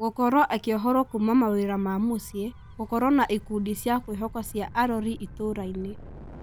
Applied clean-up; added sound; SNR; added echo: none; Gull, seagull / Waves, surf / Siren; 18 dB; none.